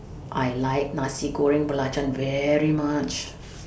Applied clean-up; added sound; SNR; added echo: none; none; none; none.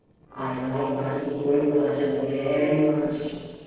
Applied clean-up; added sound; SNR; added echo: neural separator model SepFormer DNS4.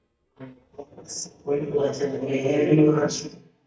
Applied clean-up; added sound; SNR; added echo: neural mask model DeepFilterNet 3.